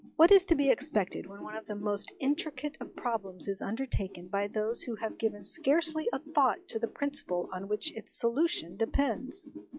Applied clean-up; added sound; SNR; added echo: classical method log-MMSE.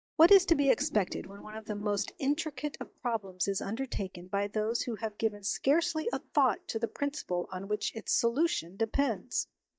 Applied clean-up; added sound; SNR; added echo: neural mask model DeepFilterNet 3.